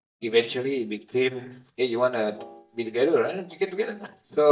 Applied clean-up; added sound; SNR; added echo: neural mask model DeepFilterNet 3.